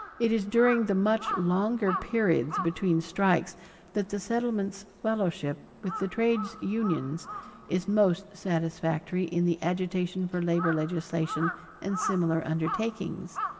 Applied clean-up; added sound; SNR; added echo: none; Crow; 11 dB; reverberation time 2.4 s.